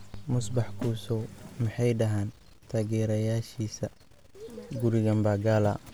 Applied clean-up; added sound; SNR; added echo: none; Snare drum; 18 dB; none.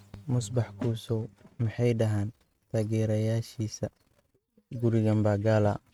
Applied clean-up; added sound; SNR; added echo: neural mask model RNNoise.